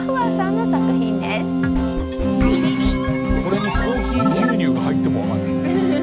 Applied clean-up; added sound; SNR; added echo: none; Piano; -3 dB; none.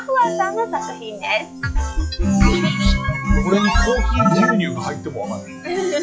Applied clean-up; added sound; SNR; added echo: classical method log-MMSE.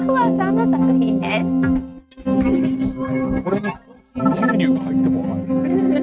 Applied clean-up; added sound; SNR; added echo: neural mask model RNNoise.